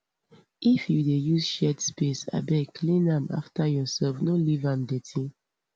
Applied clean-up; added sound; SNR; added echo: none; none; none; none.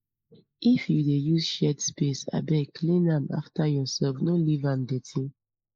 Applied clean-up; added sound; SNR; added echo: neural mask model Resemble Enhance denoiser.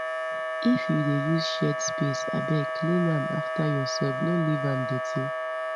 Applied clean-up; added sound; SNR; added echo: none; Wind instrument, woodwind instrument; 2 dB; none.